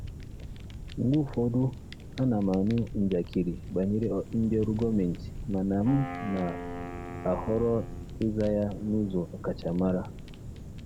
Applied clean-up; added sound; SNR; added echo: none; Wind instrument, woodwind instrument + Fire; 10 dB; none.